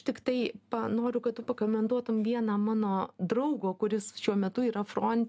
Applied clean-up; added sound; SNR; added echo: none; none; none; none.